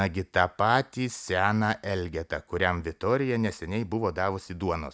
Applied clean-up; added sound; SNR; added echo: none; none; none; none.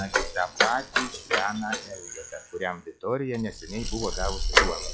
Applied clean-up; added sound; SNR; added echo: classical method log-MMSE.